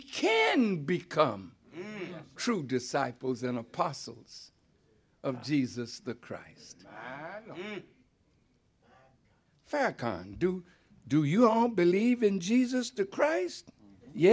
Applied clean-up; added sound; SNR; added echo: none; none; none; none.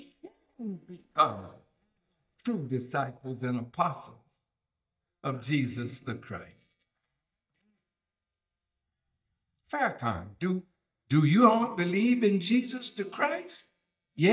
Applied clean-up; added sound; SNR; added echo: neural mask model DeepFilterNet 3.